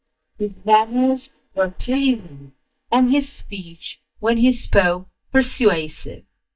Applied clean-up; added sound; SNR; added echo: neural mask model DeepFilterNet 3.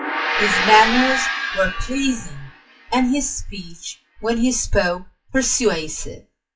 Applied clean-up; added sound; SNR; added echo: classical method WPE with log-MMSE.